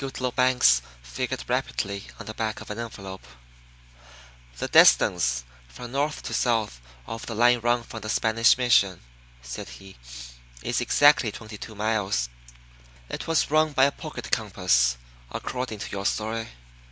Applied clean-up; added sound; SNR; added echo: none; none; none; none.